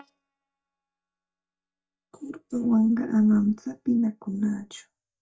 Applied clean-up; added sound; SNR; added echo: neural mask model DeepFilterNet 3.